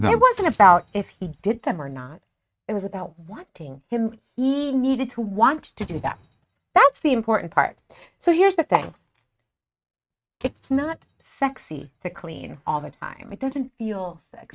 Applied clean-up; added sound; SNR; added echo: neural mask model RNNoise.